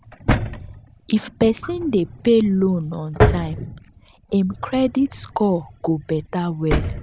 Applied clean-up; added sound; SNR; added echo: none; Drawer open or close; 4 dB; none.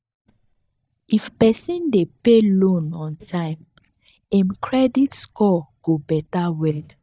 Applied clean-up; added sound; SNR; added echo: neural mask model DeepFilterNet 3.